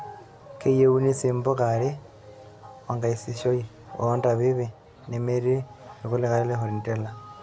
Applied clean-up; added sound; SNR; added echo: none; none; none; none.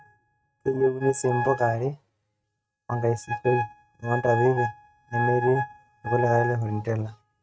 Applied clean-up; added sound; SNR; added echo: neural mask model RNNoise.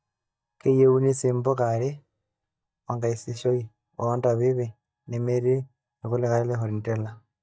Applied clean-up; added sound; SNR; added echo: neural mask model DeepFilterNet 3.